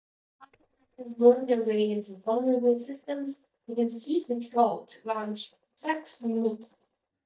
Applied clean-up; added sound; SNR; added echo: neural mask model DeepFilterNet 3.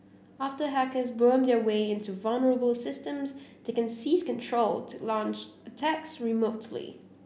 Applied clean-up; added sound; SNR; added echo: none; none; none; none.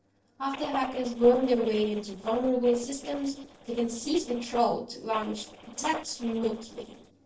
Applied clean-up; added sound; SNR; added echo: neural separator model SepFormer DNS4.